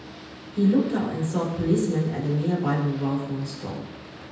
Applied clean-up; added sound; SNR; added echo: none; Boat, Water vehicle; 16 dB; reverberation time 0.9 s.